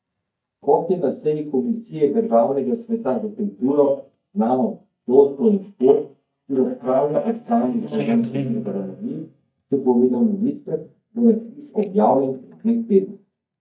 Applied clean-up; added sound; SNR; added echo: neural mask model DeepFilterNet 3.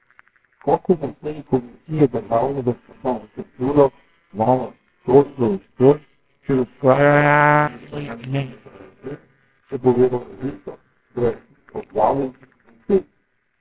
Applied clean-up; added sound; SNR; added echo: neural separator model SepFormer WHAMR!.